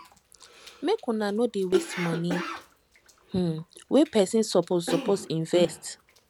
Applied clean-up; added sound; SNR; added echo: none; Cough; 10 dB; none.